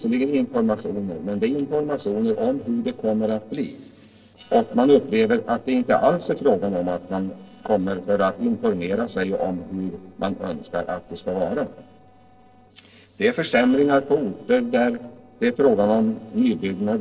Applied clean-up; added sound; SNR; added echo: neural separator model SepFormer DNS4.